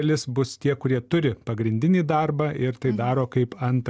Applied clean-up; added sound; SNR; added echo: none; none; none; none.